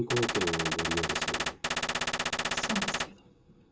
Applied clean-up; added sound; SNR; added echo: none; Gunshot, gunfire; -5 dB; reverberation time 0.2 s.